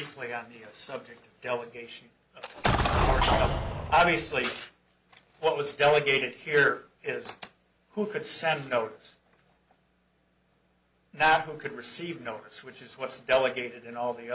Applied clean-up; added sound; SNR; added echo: none; Explosion; -3 dB; none.